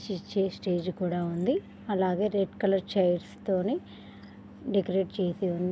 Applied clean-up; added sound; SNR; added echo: none; none; none; none.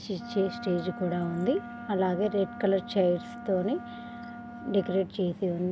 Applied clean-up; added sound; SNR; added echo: none; Wind instrument, woodwind instrument; 13 dB; none.